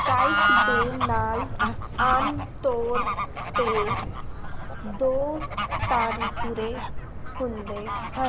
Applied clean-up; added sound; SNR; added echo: none; Bird / Fowl; -2 dB; none.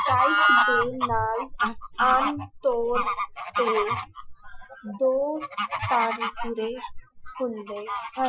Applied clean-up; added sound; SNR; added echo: classical method Wiener filter.